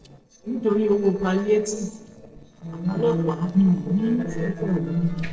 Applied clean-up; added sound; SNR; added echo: neural separator model SepFormer DNS4.